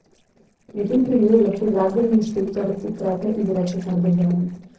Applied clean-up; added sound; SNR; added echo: neural separator model SepFormer DNS4.